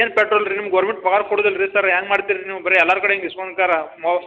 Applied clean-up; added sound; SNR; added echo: none; none; none; none.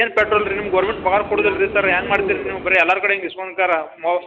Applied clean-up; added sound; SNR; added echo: none; Subway, metro, underground; 9 dB; none.